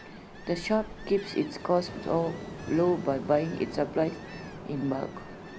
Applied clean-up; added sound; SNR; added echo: none; Ocean; 12 dB; none.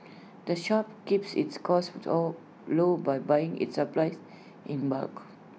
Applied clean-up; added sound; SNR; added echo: none; none; none; none.